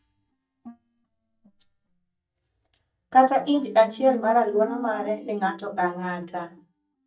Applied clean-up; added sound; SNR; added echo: neural mask model DeepFilterNet 3.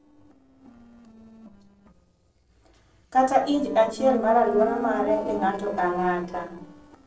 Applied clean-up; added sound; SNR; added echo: neural separator model SepFormer DNS4.